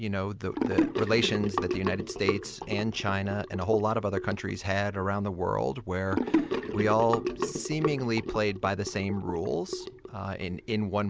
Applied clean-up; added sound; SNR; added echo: none; Sink (filling or washing) / Gurgling; 4 dB; none.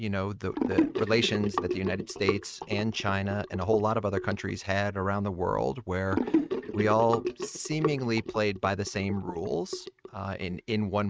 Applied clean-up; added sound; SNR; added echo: neural mask model RNNoise.